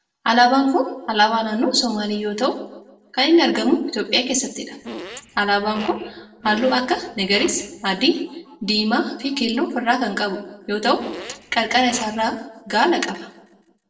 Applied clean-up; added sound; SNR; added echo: neural separator model SepFormer DNS4.